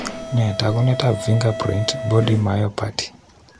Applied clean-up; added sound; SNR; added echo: none; Mechanisms; 11 dB; none.